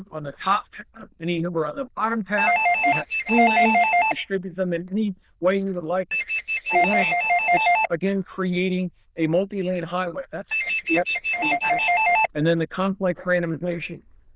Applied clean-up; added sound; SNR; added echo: neural diffusion model UNIVERSE++.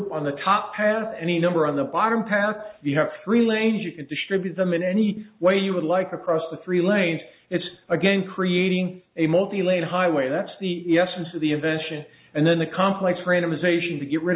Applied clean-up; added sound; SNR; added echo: none; none; none; none.